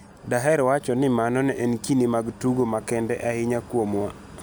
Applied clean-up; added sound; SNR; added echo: none; none; none; none.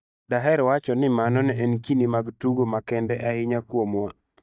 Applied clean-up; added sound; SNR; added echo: neural mask model DeepFilterNet 3.